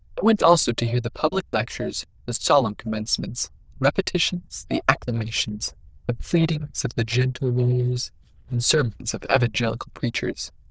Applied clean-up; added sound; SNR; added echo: neural diffusion model UNIVERSE++.